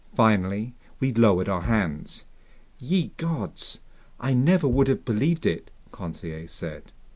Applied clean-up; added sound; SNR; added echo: none; Bass drum; 15 dB; none.